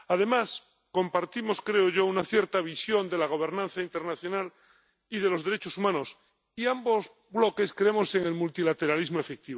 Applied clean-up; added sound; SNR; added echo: none; none; none; none.